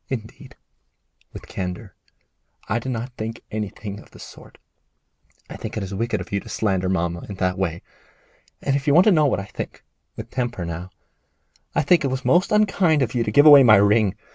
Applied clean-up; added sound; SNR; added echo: none; none; none; none.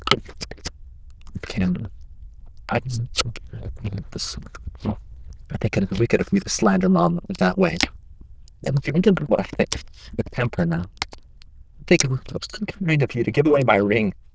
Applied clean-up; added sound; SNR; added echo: neural diffusion model UNIVERSE++.